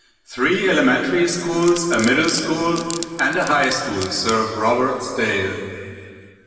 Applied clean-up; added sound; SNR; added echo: none; Wood; 14 dB; reverberation time 2.0 s.